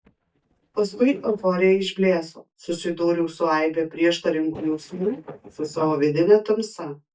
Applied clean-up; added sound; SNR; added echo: neural mask model DeepFilterNet 3.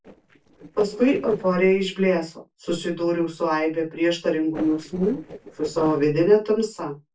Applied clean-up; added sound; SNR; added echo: neural separator model SepFormer DNS4.